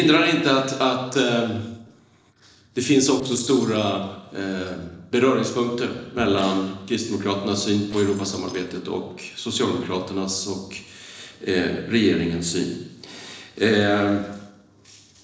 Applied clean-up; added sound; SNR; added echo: neural separator model SepFormer DNS4.